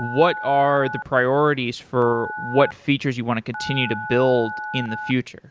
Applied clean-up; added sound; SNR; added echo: none; Telephone; 11 dB; none.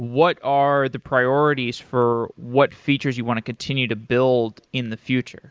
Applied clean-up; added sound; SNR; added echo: neural mask model Resemble Enhance denoiser.